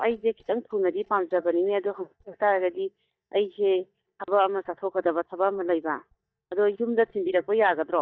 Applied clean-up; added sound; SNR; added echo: neural mask model DeepFilterNet 3.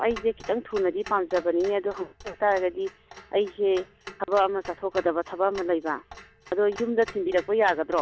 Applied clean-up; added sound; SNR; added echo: none; Clock; 18 dB; none.